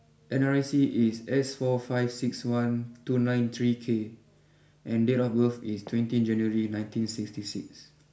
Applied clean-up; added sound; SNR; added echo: none; none; none; none.